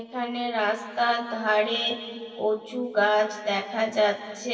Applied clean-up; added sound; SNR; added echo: none; none; none; reverberation time 2.4 s.